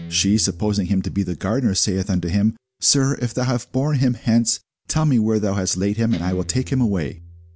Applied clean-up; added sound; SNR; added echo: none; Guitar; 20 dB; none.